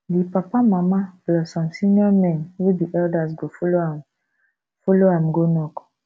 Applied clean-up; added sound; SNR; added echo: none; none; none; none.